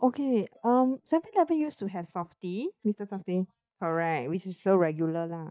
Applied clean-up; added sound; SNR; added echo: neural mask model DeepFilterNet 3.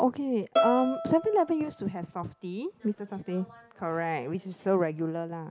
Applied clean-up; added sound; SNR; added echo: none; Bowed string instrument; 4 dB; none.